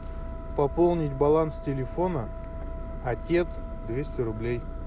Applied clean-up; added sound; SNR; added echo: none; Wind instrument, woodwind instrument; 17 dB; none.